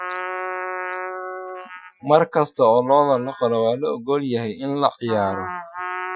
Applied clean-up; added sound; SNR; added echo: classical method Wiener filter.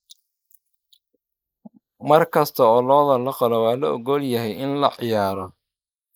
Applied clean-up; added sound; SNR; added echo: neural mask model Resemble Enhance denoiser.